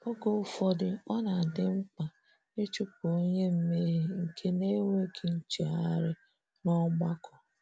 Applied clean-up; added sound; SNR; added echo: none; none; none; none.